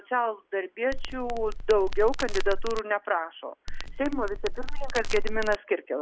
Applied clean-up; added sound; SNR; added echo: none; Crackle; -1 dB; none.